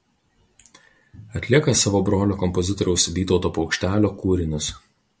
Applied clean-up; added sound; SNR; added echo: none; none; none; none.